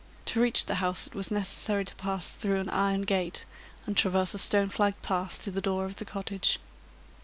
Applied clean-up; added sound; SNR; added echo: none; none; none; none.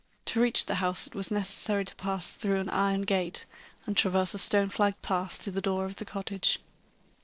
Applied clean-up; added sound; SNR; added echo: neural separator model SepFormer DNS4.